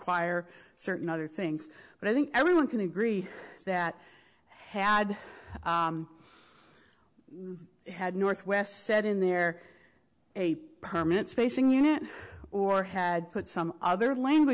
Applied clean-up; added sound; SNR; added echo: none; none; none; none.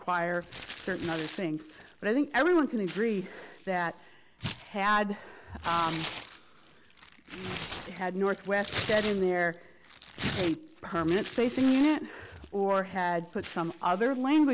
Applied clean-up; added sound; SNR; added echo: none; Tearing; 13 dB; none.